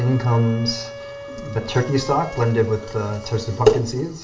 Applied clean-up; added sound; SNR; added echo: none; Wind instrument, woodwind instrument; 15 dB; reverberation time 0.4 s.